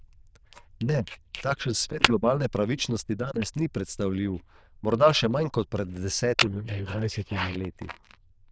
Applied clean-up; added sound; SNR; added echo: neural diffusion model UNIVERSE++.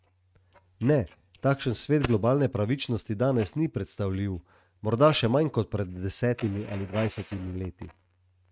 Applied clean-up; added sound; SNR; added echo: neural mask model RNNoise.